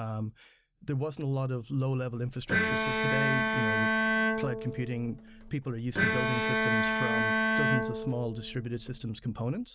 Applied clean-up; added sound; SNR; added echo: none; Bowed string instrument; -4 dB; none.